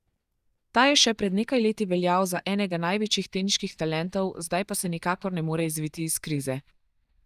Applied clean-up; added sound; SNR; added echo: neural mask model DeepFilterNet 3.